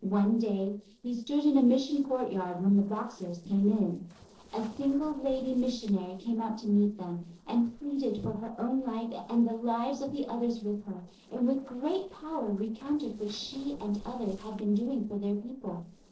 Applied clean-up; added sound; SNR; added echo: neural separator model SepFormer DNS4.